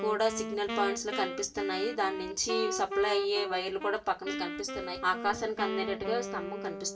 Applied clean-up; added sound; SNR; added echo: none; Wind instrument, woodwind instrument; 6 dB; reverberation time 0.2 s.